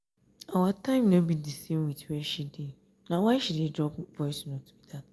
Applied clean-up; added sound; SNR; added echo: none; none; none; none.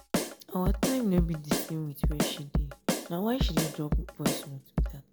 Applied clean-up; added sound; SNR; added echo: none; Drum kit; -3 dB; none.